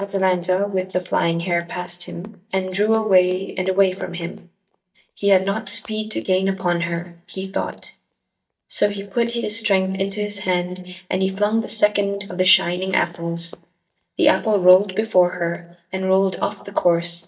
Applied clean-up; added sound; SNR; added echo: neural mask model DeepFilterNet 3.